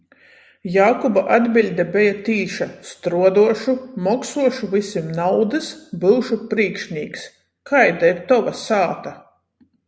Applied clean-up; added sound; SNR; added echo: none; none; none; none.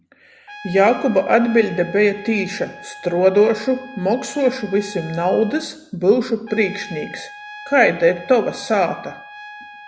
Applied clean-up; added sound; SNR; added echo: none; Trumpet; 18 dB; none.